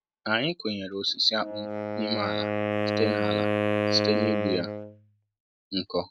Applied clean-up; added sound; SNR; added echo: neural mask model RNNoise.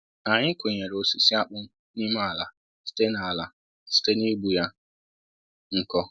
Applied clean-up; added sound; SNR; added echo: none; none; none; none.